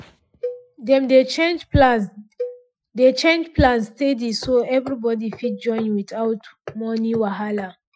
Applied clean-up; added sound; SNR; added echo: classical method Wiener filter.